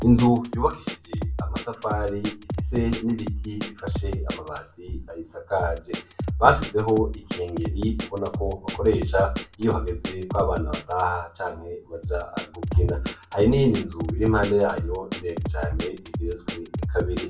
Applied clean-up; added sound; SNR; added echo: none; Drum kit; 5 dB; reverberation time 0.3 s.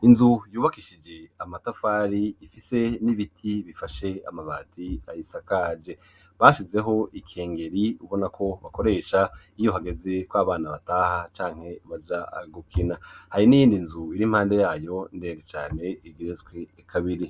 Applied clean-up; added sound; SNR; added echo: none; none; none; none.